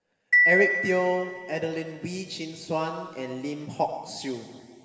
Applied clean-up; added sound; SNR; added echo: none; Marimba, xylophone; -1 dB; reverberation time 2.8 s.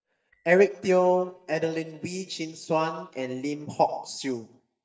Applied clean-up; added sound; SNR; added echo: neural mask model DeepFilterNet 3.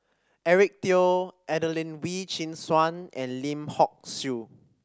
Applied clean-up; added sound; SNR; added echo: none; none; none; none.